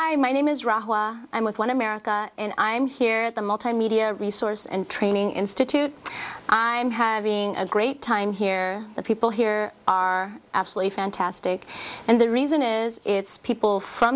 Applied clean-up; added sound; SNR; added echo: none; none; none; none.